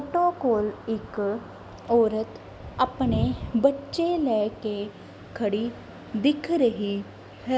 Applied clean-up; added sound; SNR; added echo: none; none; none; none.